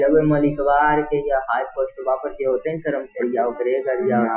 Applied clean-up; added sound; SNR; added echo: classical method Wiener filter.